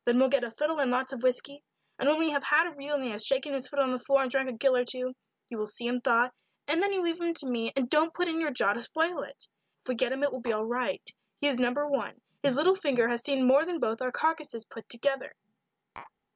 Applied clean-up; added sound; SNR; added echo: none; Tap; 18 dB; none.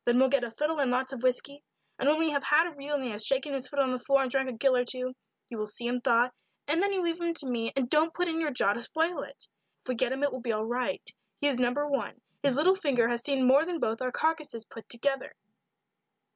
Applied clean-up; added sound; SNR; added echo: none; none; none; none.